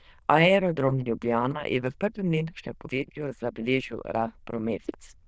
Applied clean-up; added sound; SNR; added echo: neural diffusion model UNIVERSE++.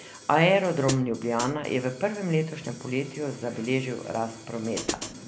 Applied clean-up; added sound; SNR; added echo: none; Hi-hat; 13 dB; none.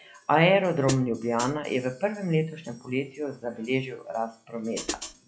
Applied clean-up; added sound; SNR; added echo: classical method log-MMSE.